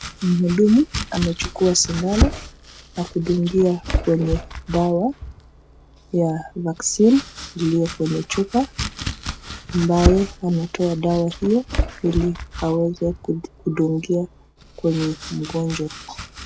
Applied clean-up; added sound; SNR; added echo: none; Domestic sounds, home sounds; 7 dB; none.